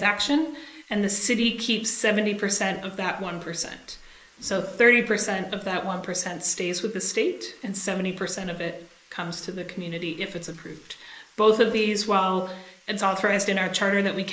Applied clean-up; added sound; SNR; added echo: neural mask model Resemble Enhance denoiser.